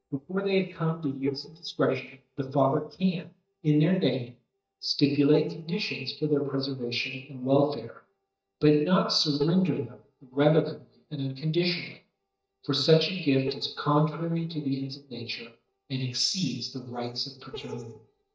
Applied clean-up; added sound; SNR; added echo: neural mask model DeepFilterNet 3.